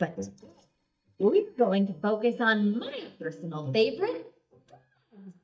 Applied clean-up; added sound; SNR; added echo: neural mask model DeepFilterNet 3.